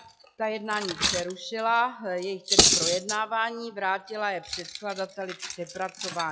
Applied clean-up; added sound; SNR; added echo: classical method log-MMSE.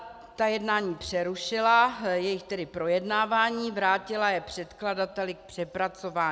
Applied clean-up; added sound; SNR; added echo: none; none; none; none.